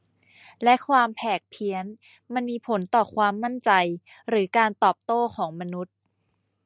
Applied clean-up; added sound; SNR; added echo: none; none; none; none.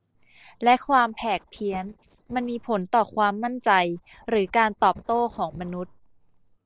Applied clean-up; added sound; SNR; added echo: neural separator model SepFormer DNS4.